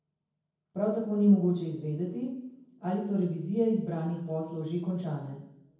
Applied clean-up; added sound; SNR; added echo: none; none; none; reverberation time 0.9 s.